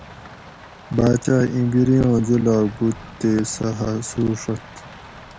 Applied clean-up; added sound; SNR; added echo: none; Rain; 19 dB; none.